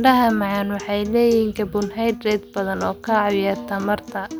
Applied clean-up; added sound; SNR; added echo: none; Acoustic guitar; 15 dB; none.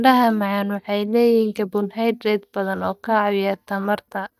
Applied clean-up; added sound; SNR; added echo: neural mask model DeepFilterNet 3.